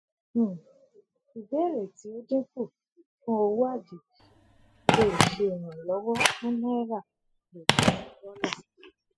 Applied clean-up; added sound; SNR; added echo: classical method spectral subtraction.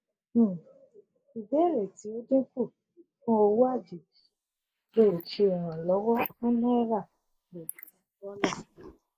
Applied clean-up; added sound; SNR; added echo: neural mask model Resemble Enhance denoiser.